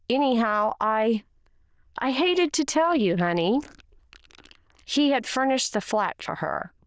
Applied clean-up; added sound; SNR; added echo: neural diffusion model UNIVERSE++.